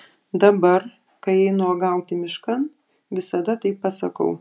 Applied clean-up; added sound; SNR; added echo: none; none; none; none.